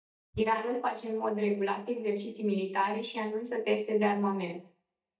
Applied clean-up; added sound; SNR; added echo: neural mask model DeepFilterNet 3.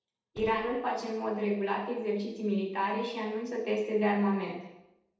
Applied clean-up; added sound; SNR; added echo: neural separator model SepFormer DNS4.